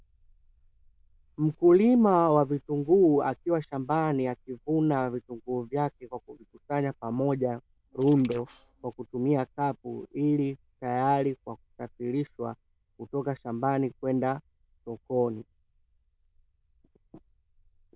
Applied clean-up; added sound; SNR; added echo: neural diffusion model UNIVERSE++.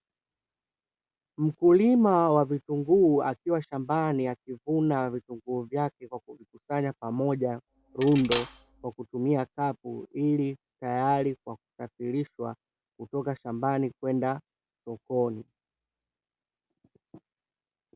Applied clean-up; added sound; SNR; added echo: none; Cutlery, silverware; 5 dB; none.